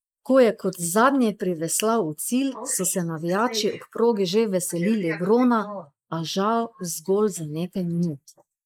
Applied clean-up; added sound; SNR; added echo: neural mask model Resemble Enhance denoiser.